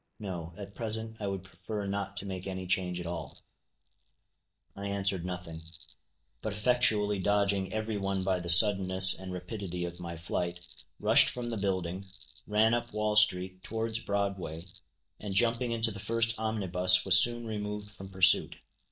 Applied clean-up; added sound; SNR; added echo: neural mask model DeepFilterNet 3.